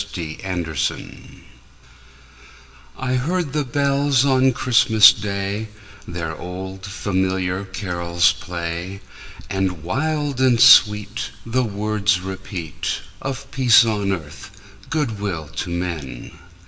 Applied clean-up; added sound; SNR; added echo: none; none; none; reverberation time 1.1 s.